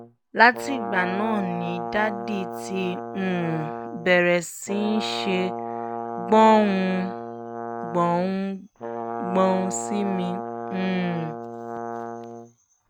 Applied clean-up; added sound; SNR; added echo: none; Brass instrument; 7 dB; none.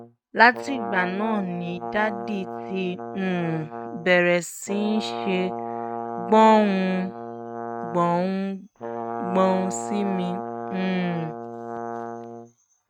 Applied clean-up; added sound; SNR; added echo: neural mask model RNNoise.